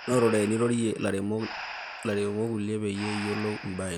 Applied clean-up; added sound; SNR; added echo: none; Breathing; 13 dB; none.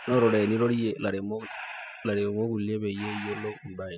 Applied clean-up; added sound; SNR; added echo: classical method spectral subtraction.